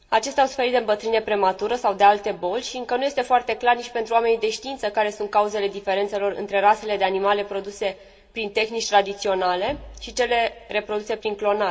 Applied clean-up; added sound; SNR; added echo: none; none; none; reverberation time 0.3 s.